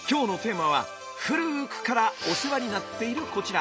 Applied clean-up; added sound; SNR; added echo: none; none; none; none.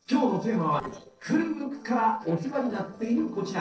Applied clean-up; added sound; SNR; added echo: neural separator model SepFormer DNS4.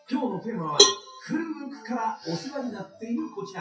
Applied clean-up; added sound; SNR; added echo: classical method WPE with log-MMSE.